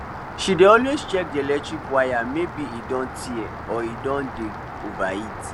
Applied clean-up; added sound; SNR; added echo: none; Rain; 10 dB; none.